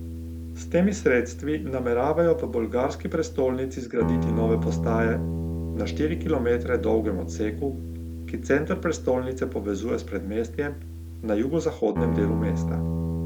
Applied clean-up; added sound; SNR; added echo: none; Guitar; 4 dB; none.